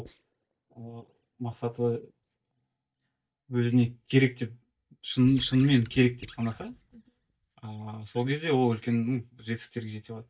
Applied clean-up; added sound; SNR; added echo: neural mask model DeepFilterNet 3.